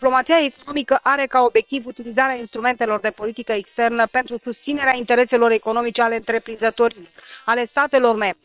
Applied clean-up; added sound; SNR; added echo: neural separator model SepFormer WHAM!.